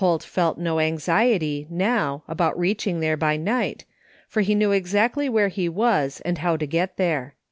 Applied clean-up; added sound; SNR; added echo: none; none; none; none.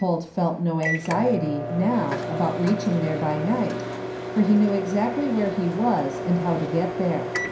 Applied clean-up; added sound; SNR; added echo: none; Microwave oven; 6 dB; reverberation time 0.5 s.